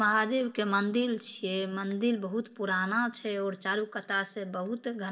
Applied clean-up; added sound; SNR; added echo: none; none; none; reverberation time 0.4 s.